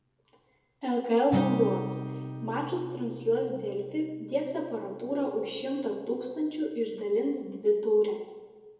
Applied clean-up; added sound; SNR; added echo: none; Acoustic guitar; 9 dB; reverberation time 0.9 s.